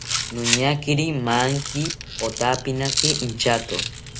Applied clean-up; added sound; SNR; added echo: none; Rattle; 4 dB; none.